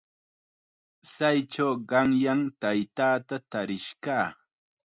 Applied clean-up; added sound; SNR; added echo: none; none; none; none.